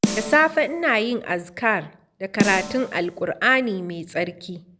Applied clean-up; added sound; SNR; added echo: none; Snare drum; 7 dB; none.